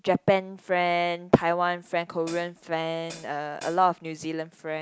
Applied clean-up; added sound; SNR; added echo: none; Hi-hat; 19 dB; none.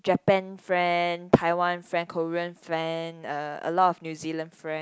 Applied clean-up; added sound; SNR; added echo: none; none; none; none.